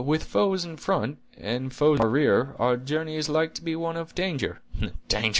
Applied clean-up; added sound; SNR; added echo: none; none; none; none.